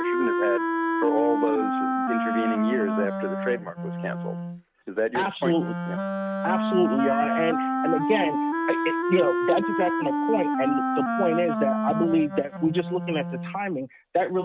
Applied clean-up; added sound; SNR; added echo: neural mask model RNNoise.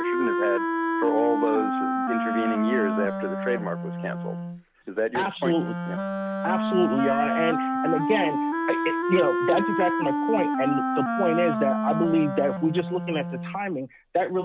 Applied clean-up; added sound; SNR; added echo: none; Wind instrument, woodwind instrument; 0 dB; none.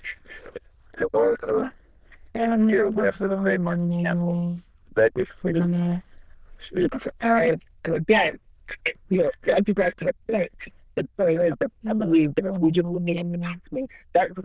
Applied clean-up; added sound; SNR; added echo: neural diffusion model UNIVERSE++.